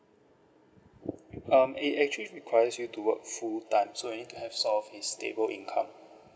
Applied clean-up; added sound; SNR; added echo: none; none; none; none.